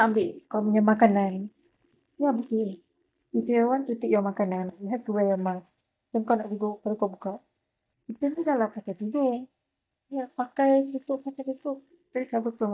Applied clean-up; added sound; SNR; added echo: neural mask model DeepFilterNet 3.